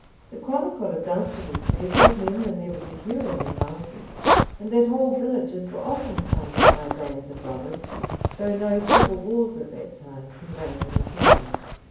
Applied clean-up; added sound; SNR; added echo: none; Zipper (clothing); -3 dB; reverberation time 0.9 s.